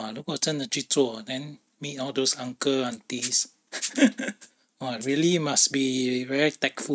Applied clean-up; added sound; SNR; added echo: neural mask model RNNoise.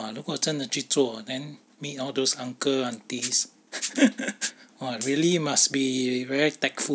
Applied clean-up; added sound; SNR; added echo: none; Rattle (instrument); 13 dB; none.